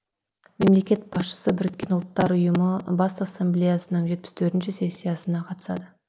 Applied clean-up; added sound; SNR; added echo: none; none; none; none.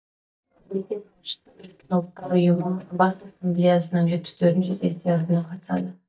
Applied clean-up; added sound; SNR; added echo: neural mask model DeepFilterNet 3.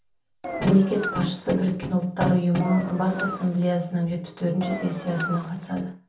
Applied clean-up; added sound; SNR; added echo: none; Engine; 10 dB; reverberation time 0.3 s.